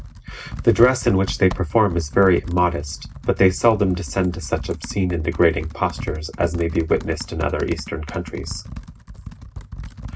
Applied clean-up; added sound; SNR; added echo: none; Computer keyboard; 13 dB; reverberation time 0.4 s.